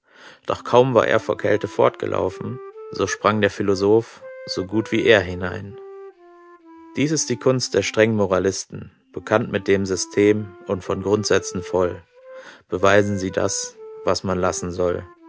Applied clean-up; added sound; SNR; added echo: none; Wind instrument, woodwind instrument; 19 dB; none.